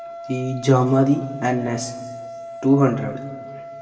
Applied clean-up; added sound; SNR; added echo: none; Wind instrument, woodwind instrument; 13 dB; reverberation time 2.0 s.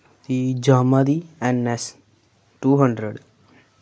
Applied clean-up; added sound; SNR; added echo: none; none; none; none.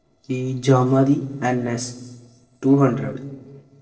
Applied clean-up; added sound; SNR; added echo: neural separator model SepFormer DNS4.